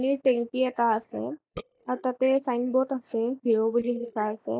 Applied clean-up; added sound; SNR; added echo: neural mask model DeepFilterNet 3.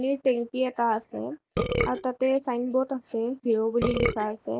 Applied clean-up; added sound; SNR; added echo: none; Burping, eructation; 0 dB; none.